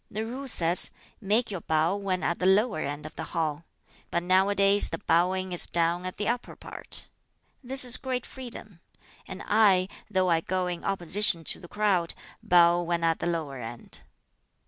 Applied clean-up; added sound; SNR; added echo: none; none; none; none.